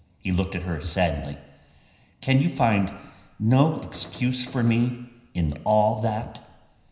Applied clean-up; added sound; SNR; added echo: none; Gunshot, gunfire; 18 dB; reverberation time 0.9 s.